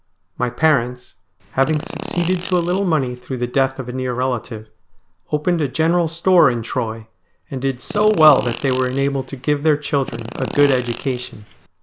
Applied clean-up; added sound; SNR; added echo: none; Fart; 11 dB; none.